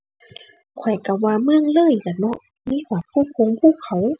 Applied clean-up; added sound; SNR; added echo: none; none; none; none.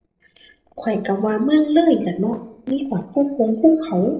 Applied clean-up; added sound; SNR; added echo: neural separator model SepFormer DNS4.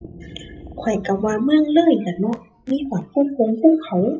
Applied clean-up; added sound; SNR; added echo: classical method WPE with log-MMSE.